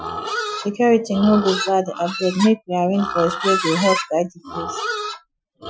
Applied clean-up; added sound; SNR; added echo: classical method Wiener filter.